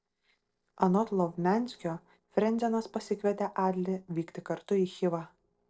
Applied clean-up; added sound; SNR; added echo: neural separator model SepFormer DNS4.